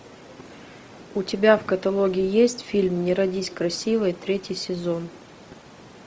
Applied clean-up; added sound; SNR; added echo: none; none; none; none.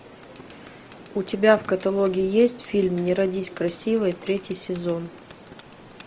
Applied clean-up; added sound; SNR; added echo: none; Bicycle bell; 15 dB; none.